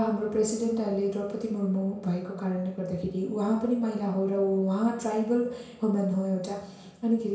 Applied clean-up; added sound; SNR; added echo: none; none; none; reverberation time 0.6 s.